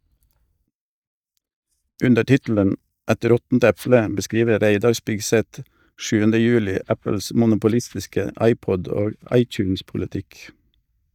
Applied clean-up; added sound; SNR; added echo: neural mask model DeepFilterNet 3.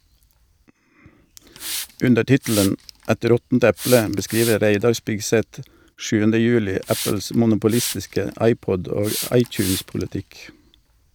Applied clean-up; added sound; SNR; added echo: none; Hiss; 13 dB; none.